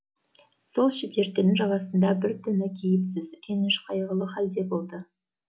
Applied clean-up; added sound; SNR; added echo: none; none; none; none.